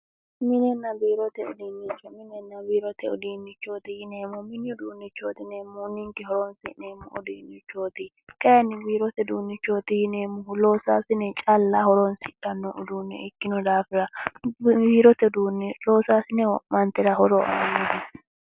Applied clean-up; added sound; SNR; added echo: none; none; none; none.